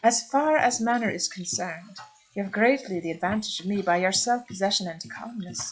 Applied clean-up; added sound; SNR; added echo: classical method log-MMSE.